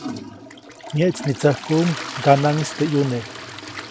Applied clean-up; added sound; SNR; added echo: none; Toilet flush; 12 dB; none.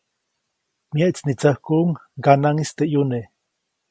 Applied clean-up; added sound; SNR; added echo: none; none; none; none.